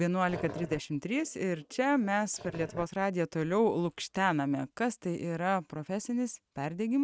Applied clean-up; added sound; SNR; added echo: neural mask model RNNoise.